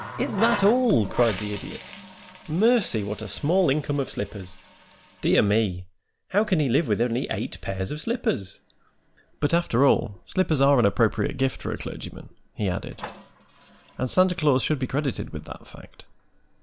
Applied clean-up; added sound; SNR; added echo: none; Water tap, faucet; 17 dB; none.